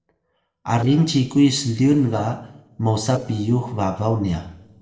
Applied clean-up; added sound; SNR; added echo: neural separator model SepFormer DNS4.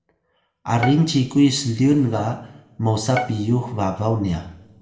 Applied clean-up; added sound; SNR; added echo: none; Bowed string instrument; 13 dB; reverberation time 0.7 s.